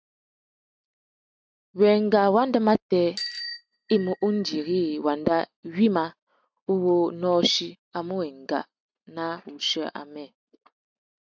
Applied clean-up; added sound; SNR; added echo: neural mask model RNNoise.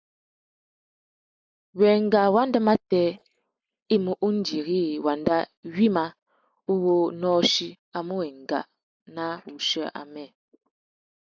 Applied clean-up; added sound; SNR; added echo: neural mask model Resemble Enhance denoiser.